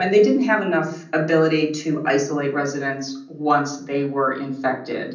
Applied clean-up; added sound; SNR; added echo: none; none; none; reverberation time 0.6 s.